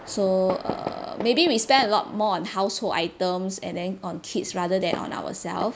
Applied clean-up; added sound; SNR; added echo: none; Fireworks; 13 dB; none.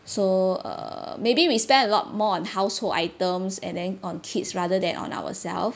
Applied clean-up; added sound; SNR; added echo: none; none; none; none.